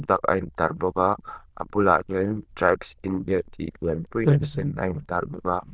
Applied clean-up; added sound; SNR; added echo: neural diffusion model UNIVERSE++.